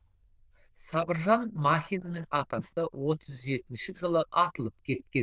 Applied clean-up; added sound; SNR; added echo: neural diffusion model UNIVERSE++.